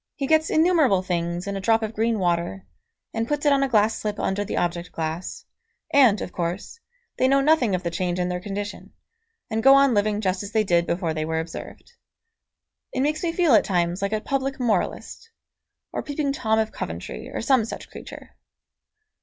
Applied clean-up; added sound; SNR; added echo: none; none; none; none.